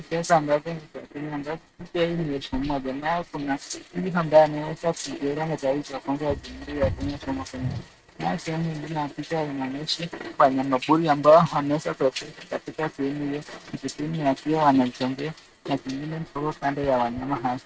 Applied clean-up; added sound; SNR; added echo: neural mask model RNNoise.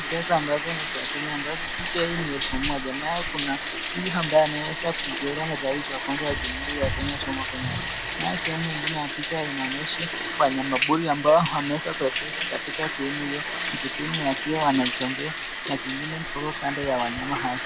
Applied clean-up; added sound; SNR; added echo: none; Bathtub (filling or washing); 0 dB; none.